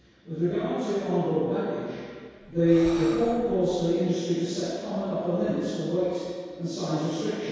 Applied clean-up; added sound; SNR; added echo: none; Breathing; 14 dB; reverberation time 2.0 s.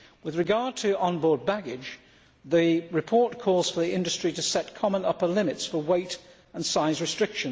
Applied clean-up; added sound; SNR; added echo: none; none; none; none.